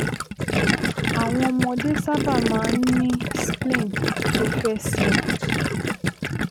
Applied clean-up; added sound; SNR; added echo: none; Gurgling; -2 dB; none.